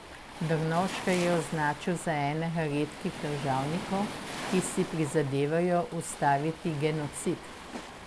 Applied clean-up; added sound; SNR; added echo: none; Waves, surf; 10 dB; none.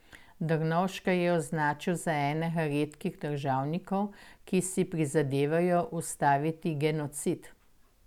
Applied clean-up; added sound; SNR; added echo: none; none; none; none.